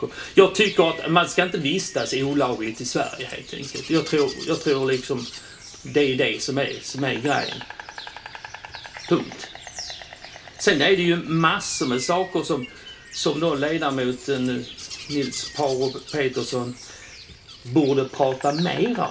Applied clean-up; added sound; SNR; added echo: none; Insect; 15 dB; reverberation time 0.2 s.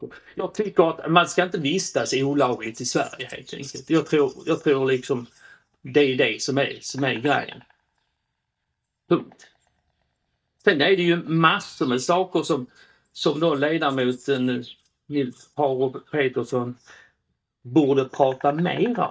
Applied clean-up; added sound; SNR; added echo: neural mask model DeepFilterNet 3.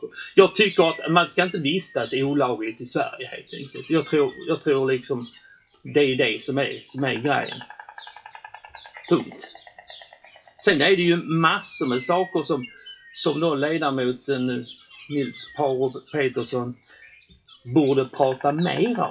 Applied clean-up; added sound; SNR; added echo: classical method WPE with log-MMSE.